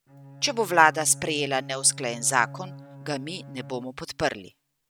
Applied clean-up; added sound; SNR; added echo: none; Bowed string instrument; 17 dB; none.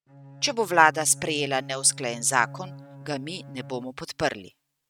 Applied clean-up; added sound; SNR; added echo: neural mask model RNNoise.